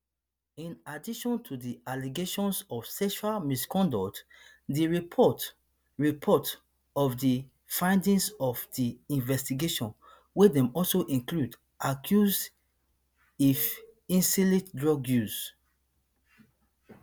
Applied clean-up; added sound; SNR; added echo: none; none; none; none.